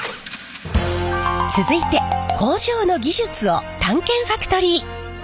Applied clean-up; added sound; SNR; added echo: none; Marimba, xylophone; 5 dB; none.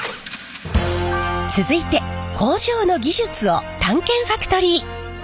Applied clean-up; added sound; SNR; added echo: none; none; none; none.